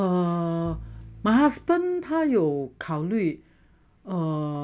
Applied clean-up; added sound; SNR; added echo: none; Bowed string instrument; 20 dB; none.